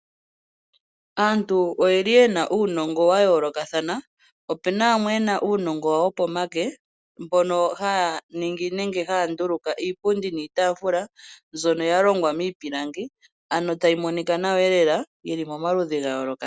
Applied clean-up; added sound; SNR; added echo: none; none; none; none.